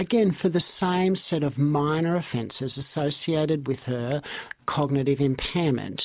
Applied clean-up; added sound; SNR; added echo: none; none; none; none.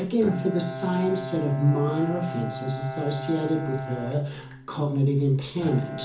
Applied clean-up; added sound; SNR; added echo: none; Bowed string instrument; 10 dB; reverberation time 0.7 s.